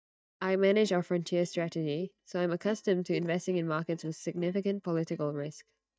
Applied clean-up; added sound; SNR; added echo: neural mask model DeepFilterNet 3.